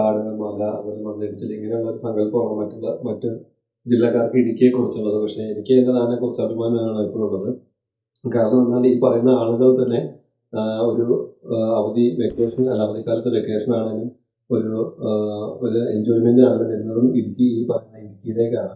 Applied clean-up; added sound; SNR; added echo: neural mask model DeepFilterNet 3.